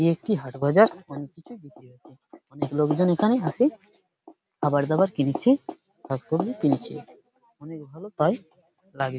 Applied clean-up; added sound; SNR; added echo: none; none; none; none.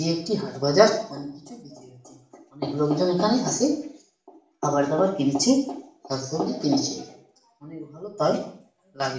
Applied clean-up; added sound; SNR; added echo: none; none; none; reverberation time 0.5 s.